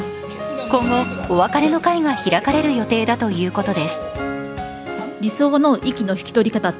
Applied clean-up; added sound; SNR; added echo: none; none; none; none.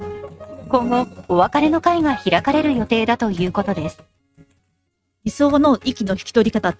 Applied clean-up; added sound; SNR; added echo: neural mask model RNNoise.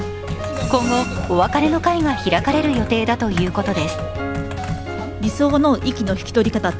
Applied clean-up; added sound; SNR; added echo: none; Computer keyboard; 9 dB; none.